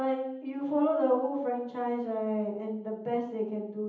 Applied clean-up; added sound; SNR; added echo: none; none; none; reverberation time 0.8 s.